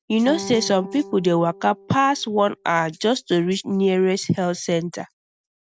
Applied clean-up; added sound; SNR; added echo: none; Guitar; 17 dB; none.